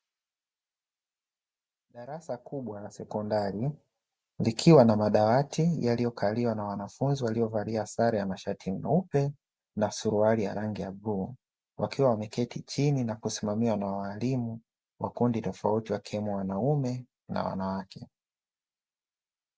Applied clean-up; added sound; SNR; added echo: none; none; none; none.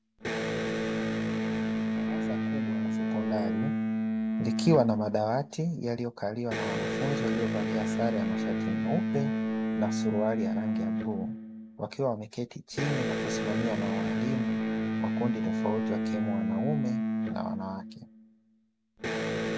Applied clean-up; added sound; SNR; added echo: none; Electric guitar; -3 dB; none.